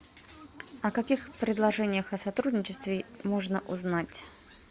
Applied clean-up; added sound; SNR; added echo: none; none; none; none.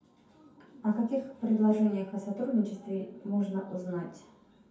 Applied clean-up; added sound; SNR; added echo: none; none; none; reverberation time 0.6 s.